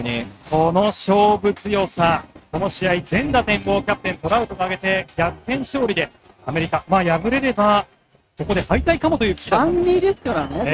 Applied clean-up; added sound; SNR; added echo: neural mask model RNNoise.